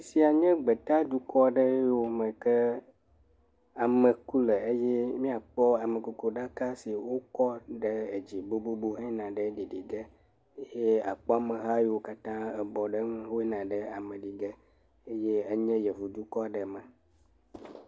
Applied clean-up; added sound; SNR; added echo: none; none; none; none.